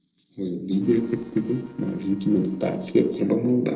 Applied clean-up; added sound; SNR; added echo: neural separator model SepFormer DNS4.